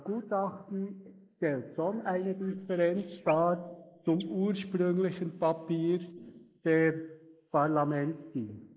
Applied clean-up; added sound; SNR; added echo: neural mask model Resemble Enhance denoiser.